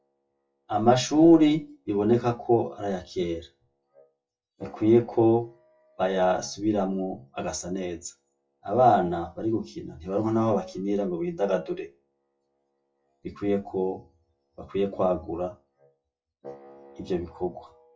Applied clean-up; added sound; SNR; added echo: classical method WPE with log-MMSE.